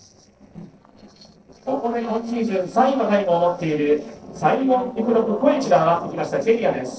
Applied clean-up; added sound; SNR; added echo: neural separator model SepFormer DNS4.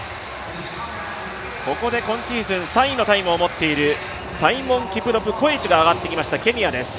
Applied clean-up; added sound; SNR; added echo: none; none; none; none.